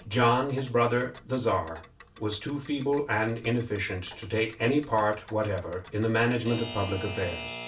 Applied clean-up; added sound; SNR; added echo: none; Alarm / Clock; 16 dB; reverberation time 0.3 s.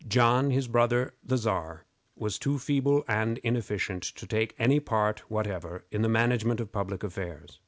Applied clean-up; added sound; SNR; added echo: none; none; none; none.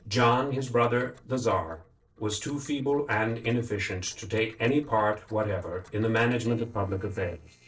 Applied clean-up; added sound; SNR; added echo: neural separator model SepFormer DNS4.